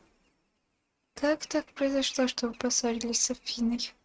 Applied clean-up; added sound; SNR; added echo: neural mask model RNNoise.